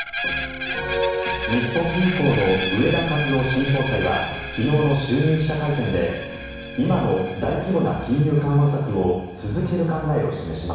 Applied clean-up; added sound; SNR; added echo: none; Screech; 6 dB; reverberation time 1.1 s.